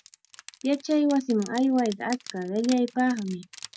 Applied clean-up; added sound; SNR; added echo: none; Crushing; 19 dB; none.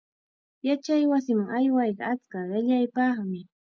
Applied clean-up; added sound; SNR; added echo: none; none; none; none.